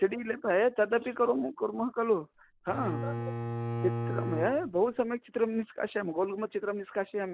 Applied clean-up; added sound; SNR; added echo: none; Bowed string instrument; 4 dB; none.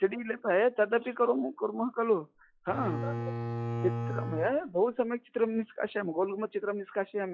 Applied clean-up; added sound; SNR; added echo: classical method log-MMSE.